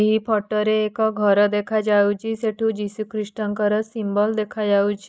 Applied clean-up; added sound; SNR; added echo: neural mask model Resemble Enhance denoiser.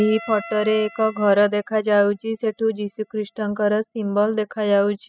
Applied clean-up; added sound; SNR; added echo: classical method spectral subtraction.